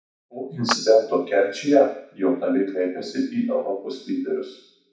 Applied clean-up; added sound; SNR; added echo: none; Clapping; 11 dB; reverberation time 0.6 s.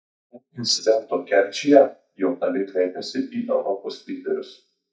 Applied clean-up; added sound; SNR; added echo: neural mask model DeepFilterNet 3.